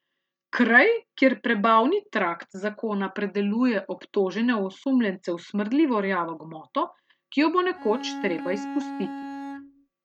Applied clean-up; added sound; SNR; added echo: neural mask model RNNoise.